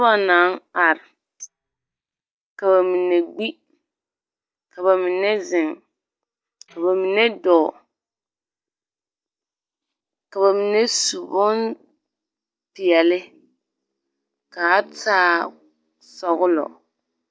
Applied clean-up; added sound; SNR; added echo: neural mask model DeepFilterNet 3.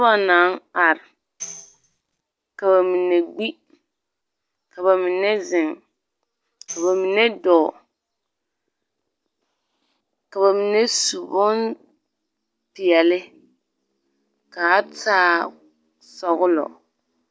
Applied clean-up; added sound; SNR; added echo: none; Tambourine; 19 dB; none.